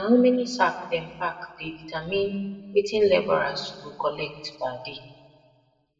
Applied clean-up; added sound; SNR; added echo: none; none; none; reverberation time 1.4 s.